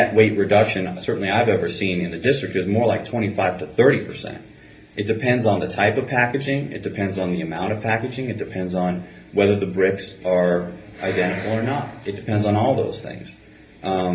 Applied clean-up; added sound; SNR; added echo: none; none; none; reverberation time 0.3 s.